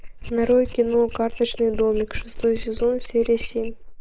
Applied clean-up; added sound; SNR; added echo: neural mask model Resemble Enhance denoiser.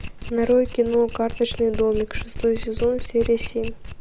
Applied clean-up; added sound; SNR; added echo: none; Domestic sounds, home sounds; 8 dB; none.